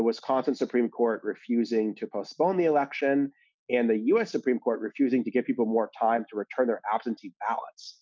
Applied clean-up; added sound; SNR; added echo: none; none; none; none.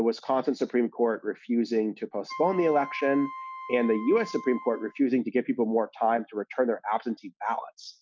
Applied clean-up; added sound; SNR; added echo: none; Wind instrument, woodwind instrument; 14 dB; none.